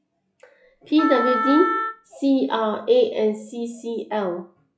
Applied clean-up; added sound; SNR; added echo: classical method log-MMSE.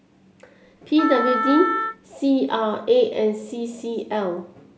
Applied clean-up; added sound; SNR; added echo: none; Wind instrument, woodwind instrument; 4 dB; none.